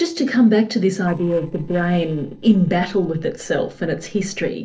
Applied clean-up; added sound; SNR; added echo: neural separator model SepFormer DNS4.